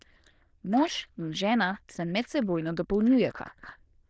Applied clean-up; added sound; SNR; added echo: neural diffusion model UNIVERSE++.